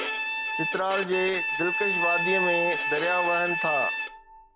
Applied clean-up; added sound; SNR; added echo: none; Bowed string instrument; 0 dB; none.